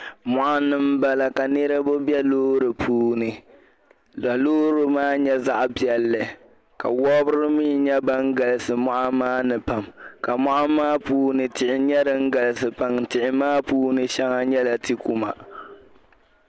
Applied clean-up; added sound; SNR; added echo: none; none; none; none.